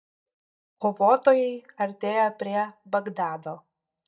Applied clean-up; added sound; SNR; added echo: neural mask model DeepFilterNet 3.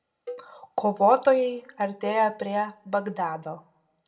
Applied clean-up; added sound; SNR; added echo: none; Cowbell; 20 dB; reverberation time 0.3 s.